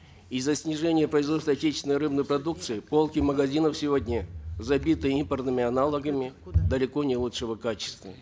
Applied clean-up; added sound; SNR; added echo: none; none; none; none.